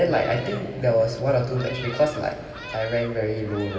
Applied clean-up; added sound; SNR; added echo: none; Thunderstorm; 16 dB; reverberation time 2.4 s.